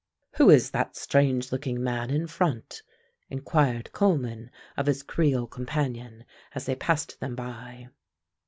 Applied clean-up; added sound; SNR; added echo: none; none; none; none.